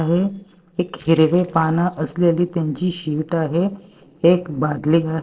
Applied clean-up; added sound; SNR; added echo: neural separator model SepFormer DNS4.